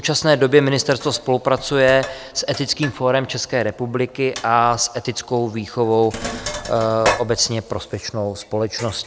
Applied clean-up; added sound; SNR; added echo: none; Sink (filling or washing); 13 dB; none.